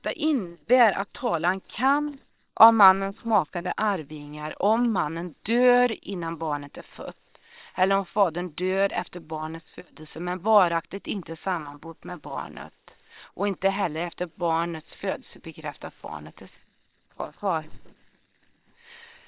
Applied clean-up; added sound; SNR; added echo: neural separator model SepFormer WHAM!.